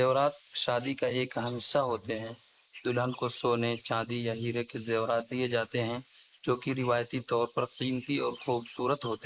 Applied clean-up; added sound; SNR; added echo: neural mask model Resemble Enhance denoiser.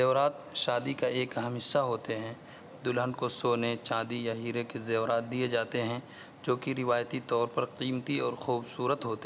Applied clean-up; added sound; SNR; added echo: none; none; none; none.